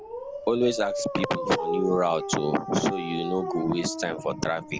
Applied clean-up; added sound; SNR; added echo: none; Dog; 6 dB; none.